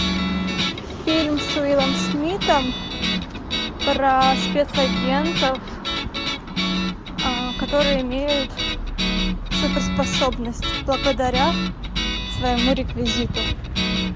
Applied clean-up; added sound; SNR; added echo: none; Guitar; 2 dB; none.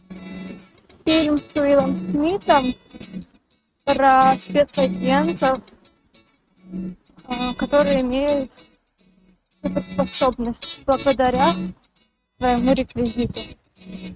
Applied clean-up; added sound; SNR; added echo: neural mask model RNNoise.